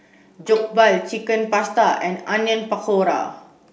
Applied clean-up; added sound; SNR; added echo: none; Bowed string instrument; 13 dB; none.